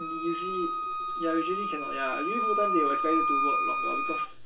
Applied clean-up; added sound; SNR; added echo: none; Wind instrument, woodwind instrument; -3 dB; reverberation time 0.2 s.